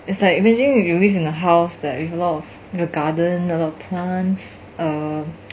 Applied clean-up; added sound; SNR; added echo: none; none; none; none.